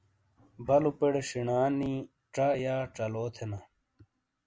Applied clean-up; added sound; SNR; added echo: none; none; none; none.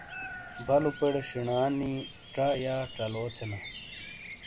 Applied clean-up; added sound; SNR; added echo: none; Bird vocalization, bird call, bird song; 10 dB; none.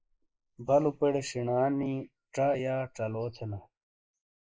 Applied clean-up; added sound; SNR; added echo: neural mask model Resemble Enhance denoiser.